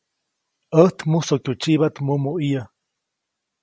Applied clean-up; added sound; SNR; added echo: none; none; none; none.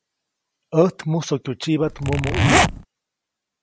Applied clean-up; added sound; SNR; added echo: none; Zipper (clothing); -5 dB; none.